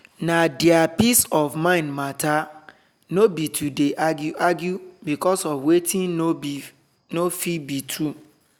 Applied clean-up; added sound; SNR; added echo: none; none; none; none.